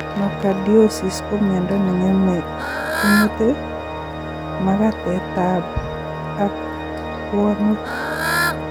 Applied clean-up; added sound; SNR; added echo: none; Organ + Bird / Fowl; 4 dB; none.